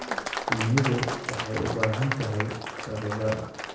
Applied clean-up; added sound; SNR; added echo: none; Applause; 3 dB; reverberation time 1.0 s.